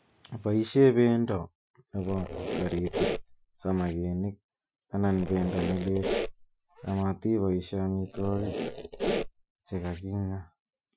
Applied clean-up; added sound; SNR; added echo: classical method Wiener filter.